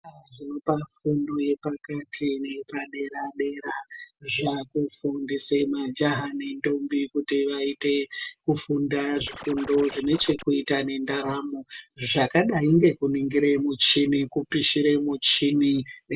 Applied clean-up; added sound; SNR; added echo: none; Scratching (performance technique); 15 dB; none.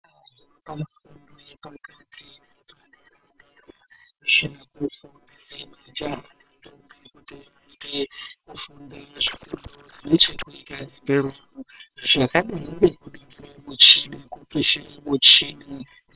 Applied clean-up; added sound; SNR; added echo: neural separator model SepFormer WHAM!.